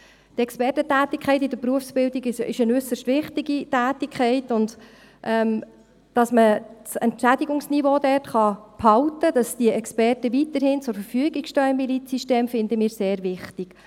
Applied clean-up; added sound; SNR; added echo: none; none; none; none.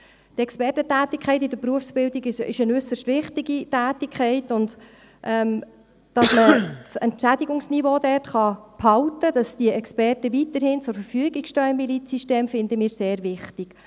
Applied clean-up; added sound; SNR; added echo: none; Cough; -1 dB; none.